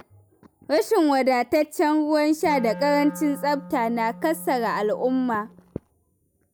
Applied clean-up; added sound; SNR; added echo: none; Wind instrument, woodwind instrument; 16 dB; none.